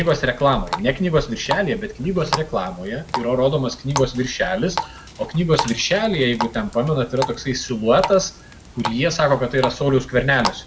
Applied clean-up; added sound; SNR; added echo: none; Water tap, faucet; 10 dB; none.